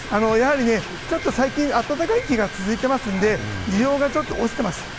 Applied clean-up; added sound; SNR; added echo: none; Mechanisms; 12 dB; none.